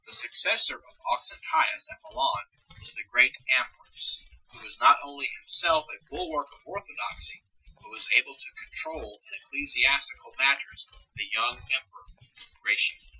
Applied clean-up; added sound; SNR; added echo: classical method Wiener filter.